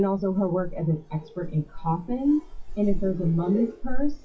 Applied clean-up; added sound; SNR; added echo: classical method WPE with log-MMSE.